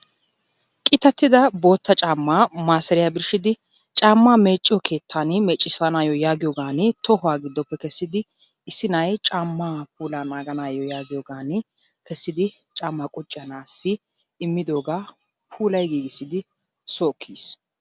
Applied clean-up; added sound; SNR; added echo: none; none; none; none.